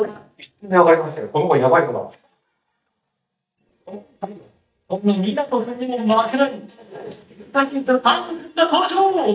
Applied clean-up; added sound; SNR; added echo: neural mask model DeepFilterNet 3.